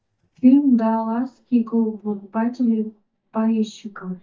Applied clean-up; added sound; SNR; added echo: neural mask model DeepFilterNet 3.